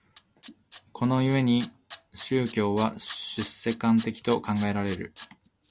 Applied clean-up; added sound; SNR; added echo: none; Tools; 12 dB; none.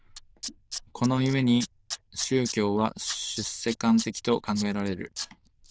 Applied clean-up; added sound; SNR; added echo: neural diffusion model UNIVERSE++.